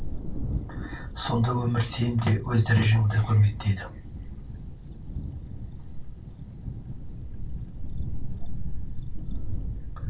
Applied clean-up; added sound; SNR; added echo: none; Thunder; 3 dB; reverberation time 0.2 s.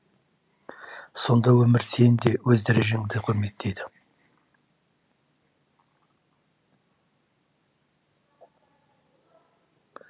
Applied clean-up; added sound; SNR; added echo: none; none; none; none.